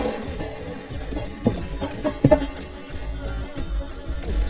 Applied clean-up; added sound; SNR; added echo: neural mask model DeepFilterNet 3.